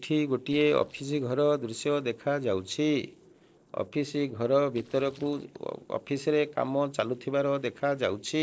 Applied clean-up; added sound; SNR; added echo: neural separator model SepFormer DNS4.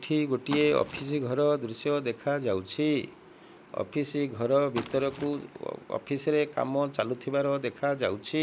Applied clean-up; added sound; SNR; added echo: none; Liquid; 18 dB; none.